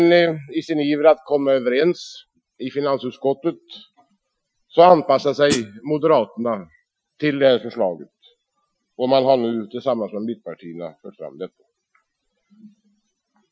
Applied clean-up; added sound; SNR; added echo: classical method Wiener filter.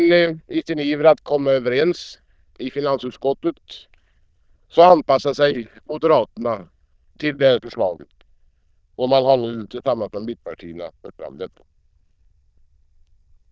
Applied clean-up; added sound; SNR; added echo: neural diffusion model UNIVERSE++.